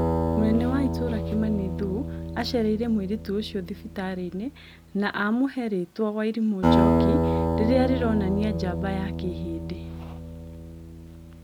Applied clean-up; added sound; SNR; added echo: none; Acoustic guitar; 0 dB; none.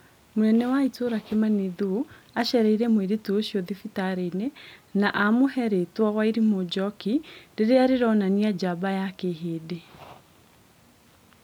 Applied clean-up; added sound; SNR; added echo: none; none; none; none.